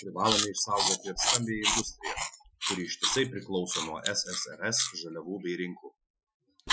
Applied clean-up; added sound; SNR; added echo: classical method Wiener filter.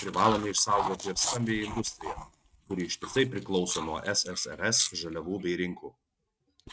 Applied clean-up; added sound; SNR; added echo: neural mask model RNNoise.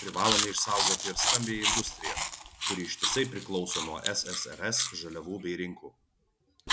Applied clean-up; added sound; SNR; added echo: none; Chewing, mastication; -2 dB; none.